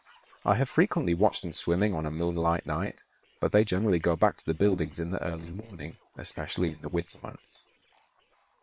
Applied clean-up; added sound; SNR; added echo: neural separator model SepFormer WHAM!.